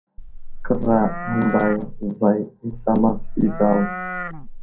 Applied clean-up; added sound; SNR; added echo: none; Livestock, farm animals, working animals; 6 dB; reverberation time 0.2 s.